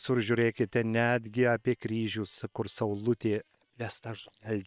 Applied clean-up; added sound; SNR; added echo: neural separator model SepFormer WHAM!.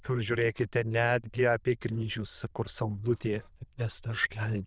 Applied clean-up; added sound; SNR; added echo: neural diffusion model UNIVERSE++.